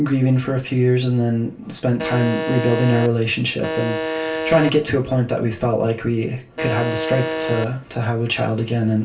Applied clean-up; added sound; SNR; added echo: none; Alarm; 5 dB; reverberation time 0.2 s.